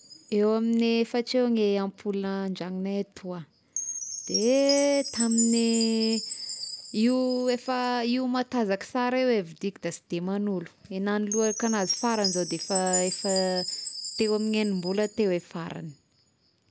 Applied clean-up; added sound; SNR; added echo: none; Chime; 9 dB; none.